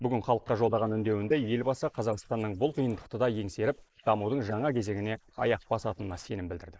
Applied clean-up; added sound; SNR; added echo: neural mask model Resemble Enhance denoiser.